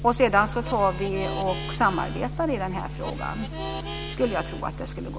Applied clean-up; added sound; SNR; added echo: none; Harmonica; 12 dB; none.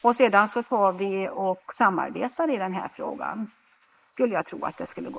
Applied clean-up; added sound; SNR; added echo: neural mask model Resemble Enhance denoiser.